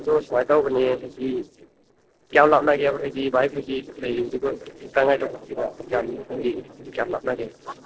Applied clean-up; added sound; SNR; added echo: neural separator model SepFormer DNS4.